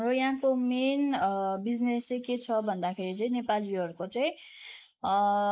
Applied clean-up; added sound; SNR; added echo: neural mask model Resemble Enhance denoiser.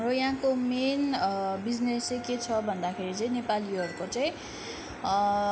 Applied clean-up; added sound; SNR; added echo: none; Wind instrument, woodwind instrument + Wind instrument, woodwind instrument; 20 dB; none.